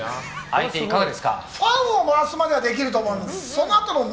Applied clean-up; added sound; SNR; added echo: none; none; none; none.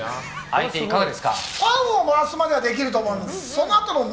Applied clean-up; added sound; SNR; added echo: none; Tearing; 16 dB; none.